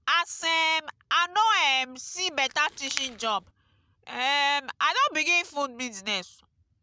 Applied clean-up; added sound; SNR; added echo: none; Crackle; 13 dB; none.